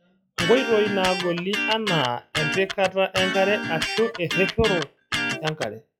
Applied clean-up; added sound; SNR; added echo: classical method log-MMSE.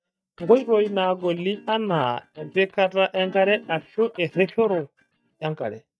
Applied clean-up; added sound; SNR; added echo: neural mask model DeepFilterNet 3.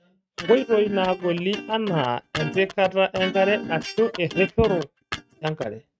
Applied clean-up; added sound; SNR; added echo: neural mask model RNNoise.